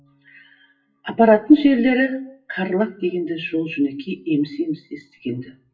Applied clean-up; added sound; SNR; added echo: classical method WPE with log-MMSE.